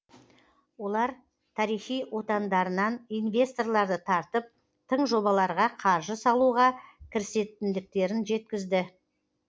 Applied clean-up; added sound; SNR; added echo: none; none; none; none.